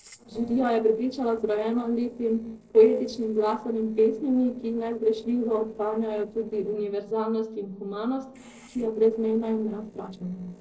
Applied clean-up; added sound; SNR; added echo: neural separator model SepFormer DNS4.